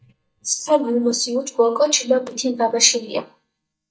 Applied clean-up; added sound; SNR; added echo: neural mask model DeepFilterNet 3.